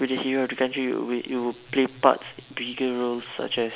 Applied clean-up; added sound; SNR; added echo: none; none; none; none.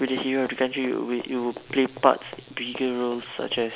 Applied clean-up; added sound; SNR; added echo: none; Run; 19 dB; none.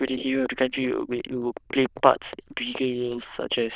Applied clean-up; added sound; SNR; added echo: neural diffusion model UNIVERSE++.